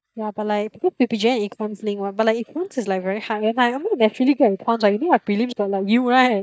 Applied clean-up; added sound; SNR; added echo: neural mask model DeepFilterNet 3.